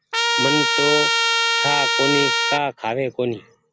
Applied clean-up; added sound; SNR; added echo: none; Trumpet; -4 dB; none.